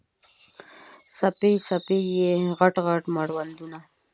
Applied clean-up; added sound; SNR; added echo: none; Fireworks; 20 dB; none.